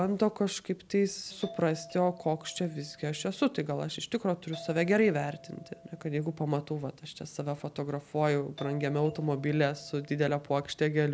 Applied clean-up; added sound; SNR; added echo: none; Doorbell; 20 dB; none.